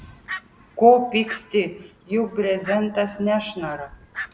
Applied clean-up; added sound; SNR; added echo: none; Fowl; 16 dB; none.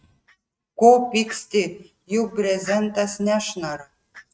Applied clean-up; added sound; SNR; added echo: neural mask model RNNoise.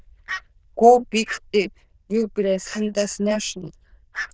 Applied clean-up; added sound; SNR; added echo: neural diffusion model UNIVERSE++.